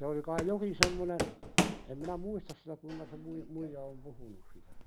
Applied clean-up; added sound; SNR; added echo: none; Walk, footsteps; -1 dB; none.